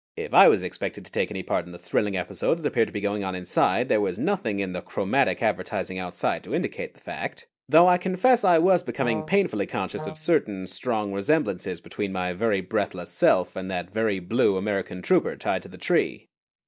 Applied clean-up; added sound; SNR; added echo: neural mask model DeepFilterNet 3.